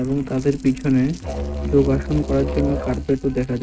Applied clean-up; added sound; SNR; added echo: neural mask model RNNoise.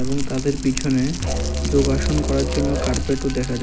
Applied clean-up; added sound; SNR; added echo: none; Musical instrument + Fire; 1 dB; none.